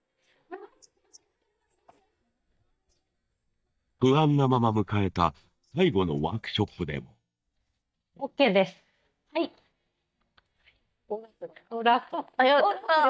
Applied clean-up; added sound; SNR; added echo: neural mask model DeepFilterNet 3.